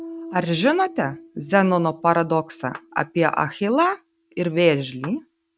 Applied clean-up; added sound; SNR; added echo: neural mask model RNNoise.